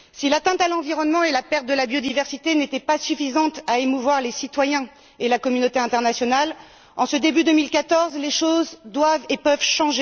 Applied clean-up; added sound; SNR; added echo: none; none; none; none.